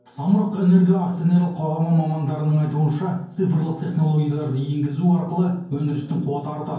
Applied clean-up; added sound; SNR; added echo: none; none; none; reverberation time 0.9 s.